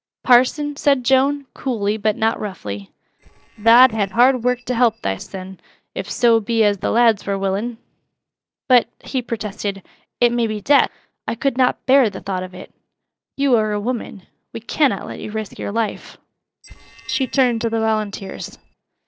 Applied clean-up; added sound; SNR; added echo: neural separator model SepFormer DNS4.